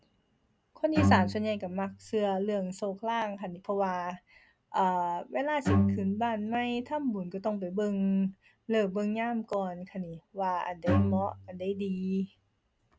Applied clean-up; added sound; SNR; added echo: none; Bowed string instrument; 1 dB; none.